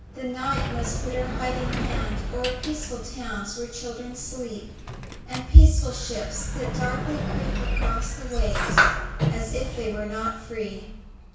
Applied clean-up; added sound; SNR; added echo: none; Sliding door; 3 dB; reverberation time 0.6 s.